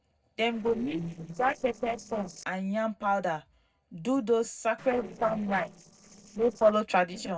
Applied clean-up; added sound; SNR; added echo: neural separator model SepFormer DNS4.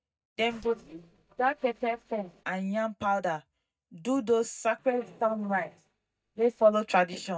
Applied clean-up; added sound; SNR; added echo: neural mask model DeepFilterNet 3.